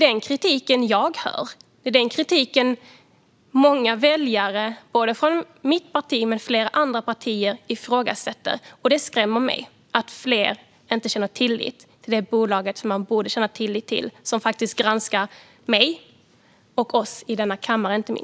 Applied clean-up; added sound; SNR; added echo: none; none; none; none.